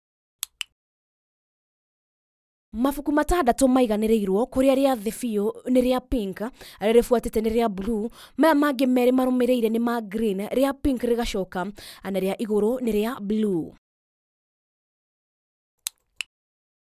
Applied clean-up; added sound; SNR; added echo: none; none; none; none.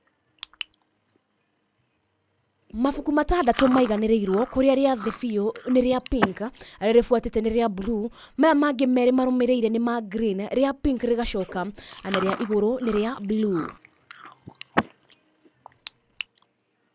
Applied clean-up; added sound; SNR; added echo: none; Chewing, mastication; 13 dB; none.